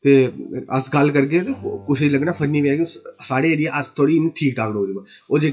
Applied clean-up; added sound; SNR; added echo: classical method WPE with log-MMSE.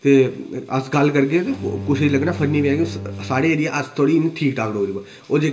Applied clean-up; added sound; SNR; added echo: none; Bowed string instrument; 15 dB; reverberation time 1.1 s.